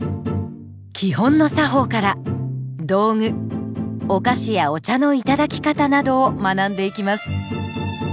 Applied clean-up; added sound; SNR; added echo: none; none; none; none.